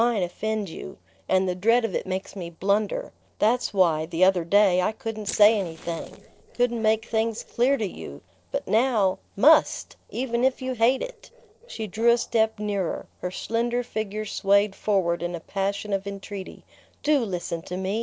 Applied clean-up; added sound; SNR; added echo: neural separator model SepFormer DNS4.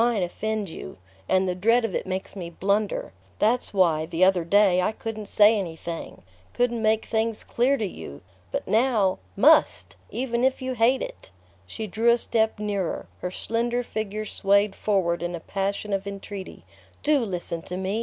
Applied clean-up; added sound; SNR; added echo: none; none; none; none.